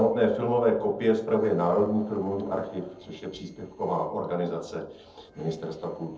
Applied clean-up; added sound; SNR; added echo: neural separator model SepFormer DNS4.